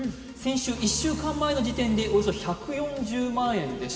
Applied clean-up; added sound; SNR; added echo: none; Bowed string instrument; 11 dB; reverberation time 2.8 s.